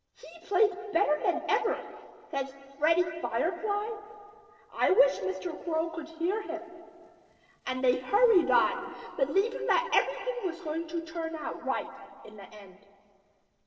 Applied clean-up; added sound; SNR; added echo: neural separator model SepFormer DNS4.